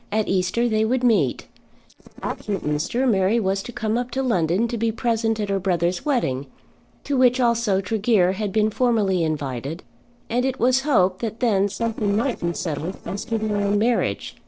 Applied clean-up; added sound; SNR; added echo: neural separator model SepFormer DNS4.